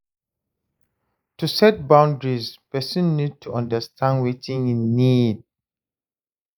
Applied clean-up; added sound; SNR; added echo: neural mask model Resemble Enhance denoiser.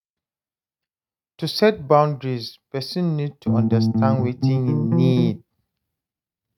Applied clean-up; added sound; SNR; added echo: neural mask model RNNoise.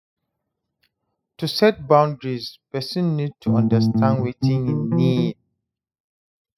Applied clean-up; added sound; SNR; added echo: classical method spectral subtraction.